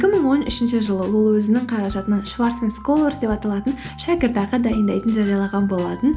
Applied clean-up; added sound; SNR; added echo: none; none; none; none.